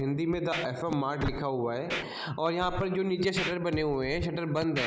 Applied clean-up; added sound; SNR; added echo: none; Scratching (performance technique); 9 dB; none.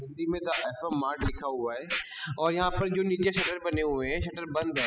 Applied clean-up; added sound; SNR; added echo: classical method spectral subtraction.